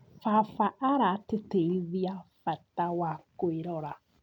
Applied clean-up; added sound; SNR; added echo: none; none; none; none.